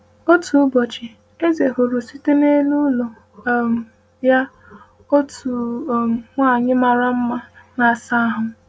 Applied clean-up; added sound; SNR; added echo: none; none; none; none.